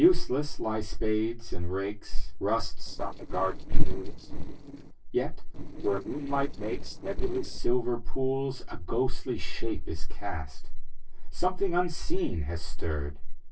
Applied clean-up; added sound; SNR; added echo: neural separator model SepFormer DNS4.